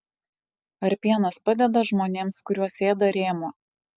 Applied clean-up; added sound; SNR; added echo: none; none; none; none.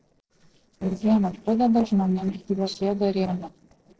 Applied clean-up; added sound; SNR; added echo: neural separator model SepFormer DNS4.